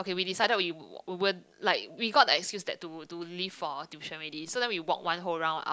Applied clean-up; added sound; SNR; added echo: none; none; none; none.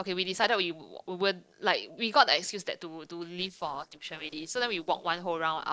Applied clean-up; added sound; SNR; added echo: neural separator model SepFormer DNS4.